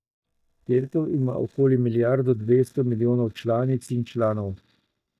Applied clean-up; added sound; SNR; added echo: neural mask model DeepFilterNet 3.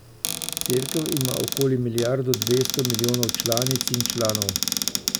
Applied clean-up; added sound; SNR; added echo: none; Cupboard open or close; 2 dB; none.